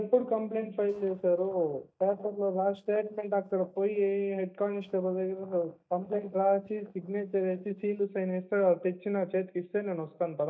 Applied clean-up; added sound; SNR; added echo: neural mask model DeepFilterNet 3.